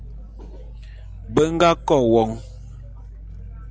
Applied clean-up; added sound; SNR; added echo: none; Growling; 14 dB; none.